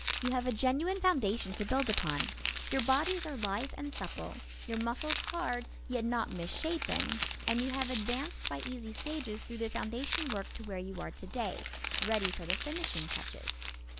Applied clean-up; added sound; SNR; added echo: none; Crumpling, crinkling; -1 dB; none.